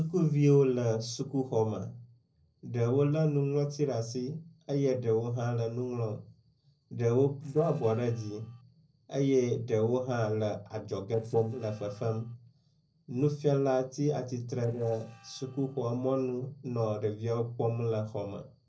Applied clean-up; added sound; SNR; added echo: neural separator model SepFormer DNS4.